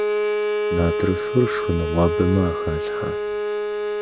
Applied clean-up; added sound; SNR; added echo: none; Bowed string instrument; 0 dB; none.